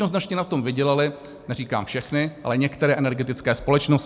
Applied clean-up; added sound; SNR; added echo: none; none; none; none.